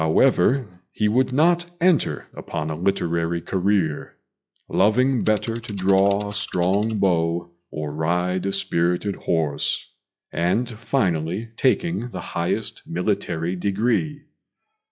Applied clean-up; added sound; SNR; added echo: classical method log-MMSE.